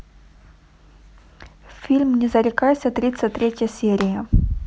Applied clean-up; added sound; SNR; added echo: none; none; none; none.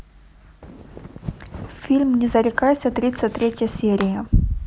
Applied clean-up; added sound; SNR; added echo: none; Wind; 17 dB; none.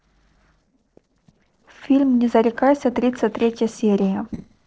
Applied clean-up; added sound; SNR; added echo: neural separator model SepFormer DNS4.